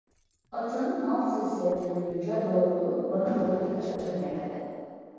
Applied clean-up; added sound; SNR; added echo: neural separator model SepFormer DNS4.